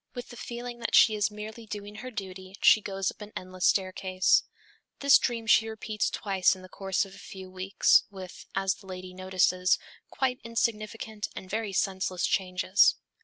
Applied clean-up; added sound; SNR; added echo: none; none; none; none.